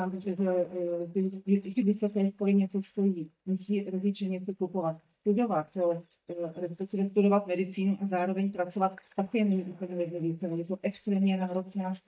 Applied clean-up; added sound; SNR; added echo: neural mask model DeepFilterNet 3.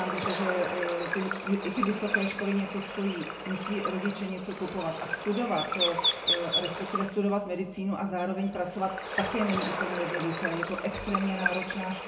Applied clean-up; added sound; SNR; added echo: none; Water / Bird; 2 dB; reverberation time 0.4 s.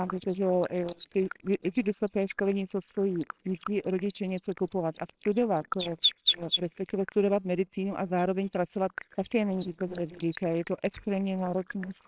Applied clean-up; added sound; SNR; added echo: neural separator model SepFormer WHAMR!.